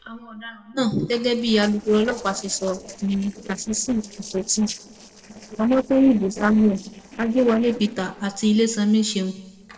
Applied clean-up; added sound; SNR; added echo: neural separator model SepFormer DNS4.